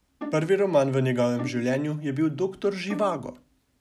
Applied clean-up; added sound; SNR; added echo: none; Bowed string instrument; 14 dB; none.